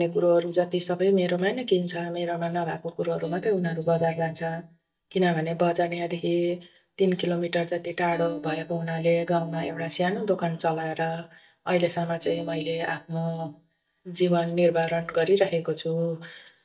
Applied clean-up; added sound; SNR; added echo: neural mask model DeepFilterNet 3.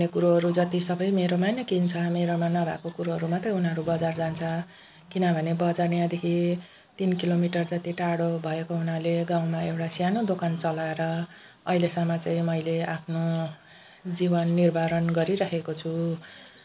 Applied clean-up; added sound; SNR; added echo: none; none; none; none.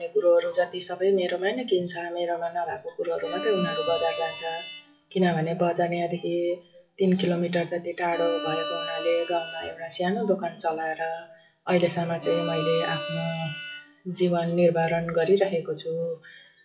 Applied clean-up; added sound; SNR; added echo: classical method WPE with log-MMSE.